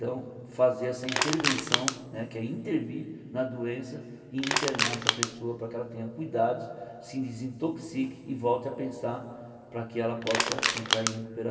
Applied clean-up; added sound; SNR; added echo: none; Crushing; -2 dB; reverberation time 2.6 s.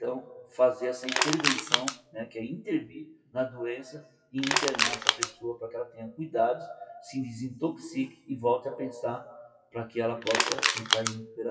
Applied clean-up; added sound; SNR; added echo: classical method WPE with log-MMSE.